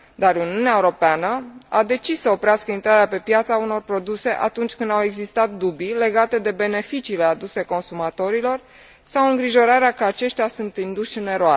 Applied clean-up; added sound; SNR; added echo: none; none; none; none.